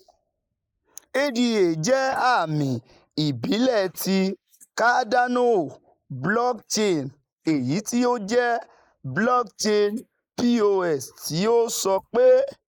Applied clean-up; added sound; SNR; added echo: neural mask model Resemble Enhance denoiser.